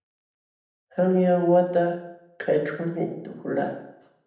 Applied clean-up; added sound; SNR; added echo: none; none; none; reverberation time 0.8 s.